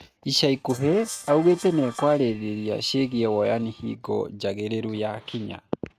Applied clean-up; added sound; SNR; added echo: neural mask model RNNoise.